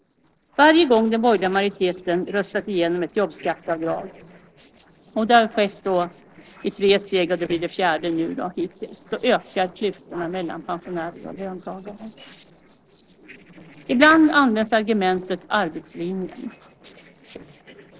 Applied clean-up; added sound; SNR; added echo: neural separator model SepFormer DNS4.